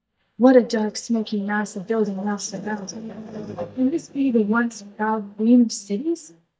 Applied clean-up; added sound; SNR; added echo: neural mask model DeepFilterNet 3.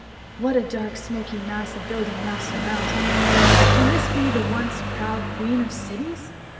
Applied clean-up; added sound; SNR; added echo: none; Engine; -4 dB; reverberation time 1.7 s.